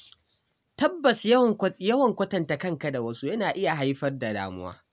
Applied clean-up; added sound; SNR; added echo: none; none; none; none.